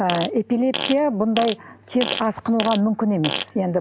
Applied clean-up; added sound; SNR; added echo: none; Fart; 9 dB; none.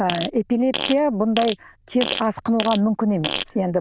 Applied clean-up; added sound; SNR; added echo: neural diffusion model UNIVERSE++.